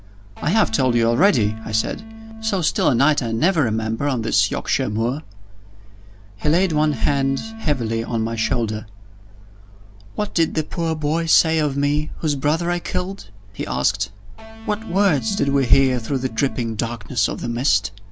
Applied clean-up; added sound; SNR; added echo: none; Electric guitar; 14 dB; none.